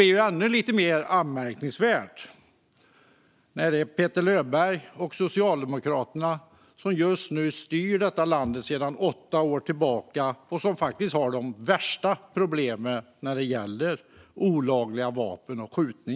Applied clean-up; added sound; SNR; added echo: none; none; none; none.